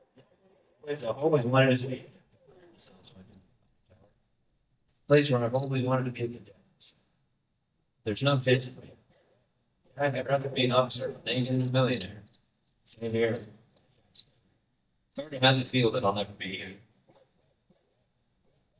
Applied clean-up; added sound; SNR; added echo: neural mask model DeepFilterNet 3.